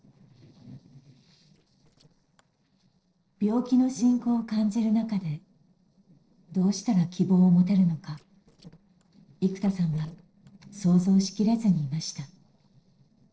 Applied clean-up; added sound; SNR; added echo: neural separator model SepFormer DNS4.